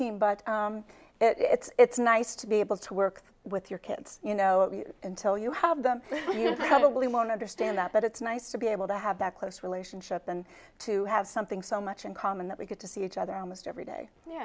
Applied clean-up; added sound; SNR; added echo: none; none; none; none.